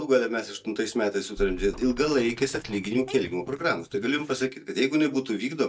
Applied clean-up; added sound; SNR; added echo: neural mask model DeepFilterNet 3.